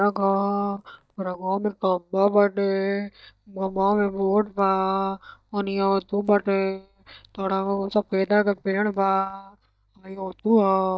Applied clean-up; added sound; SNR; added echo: neural mask model DeepFilterNet 3.